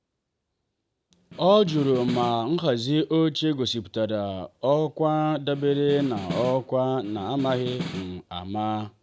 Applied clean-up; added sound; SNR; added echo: none; Snare drum; 12 dB; none.